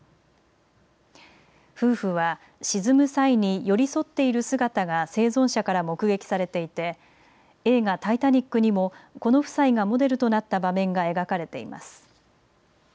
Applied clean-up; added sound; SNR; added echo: none; none; none; none.